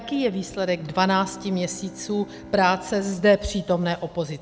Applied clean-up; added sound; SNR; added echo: none; Bowed string instrument; 20 dB; none.